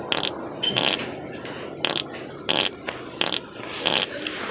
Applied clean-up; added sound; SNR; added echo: none; Fart; -4 dB; none.